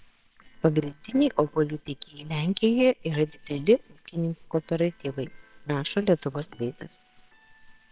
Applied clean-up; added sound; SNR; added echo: neural separator model SepFormer WHAMR!.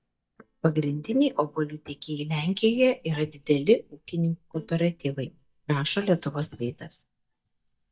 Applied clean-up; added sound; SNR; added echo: neural mask model DeepFilterNet 3.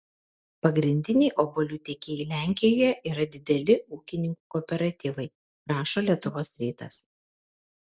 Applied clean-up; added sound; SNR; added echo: none; none; none; none.